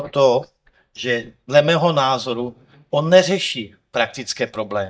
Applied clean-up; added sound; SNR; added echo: neural mask model DeepFilterNet 3.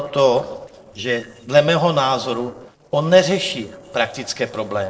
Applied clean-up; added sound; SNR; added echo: neural separator model SepFormer DNS4.